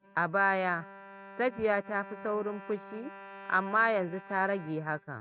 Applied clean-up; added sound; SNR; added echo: neural mask model RNNoise.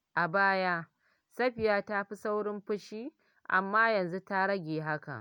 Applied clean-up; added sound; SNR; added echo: none; none; none; none.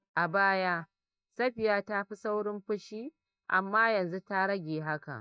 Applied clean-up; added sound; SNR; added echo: neural mask model DeepFilterNet 3.